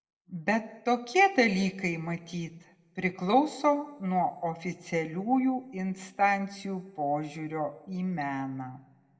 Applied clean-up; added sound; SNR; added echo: none; none; none; reverberation time 0.8 s.